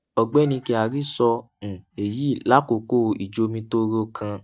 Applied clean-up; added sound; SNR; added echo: neural mask model DeepFilterNet 3.